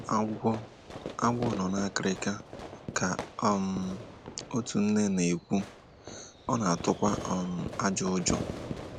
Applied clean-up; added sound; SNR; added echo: none; Fireworks; 10 dB; none.